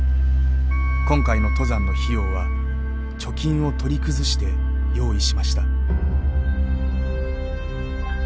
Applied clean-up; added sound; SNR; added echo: none; Wind instrument, woodwind instrument; 14 dB; none.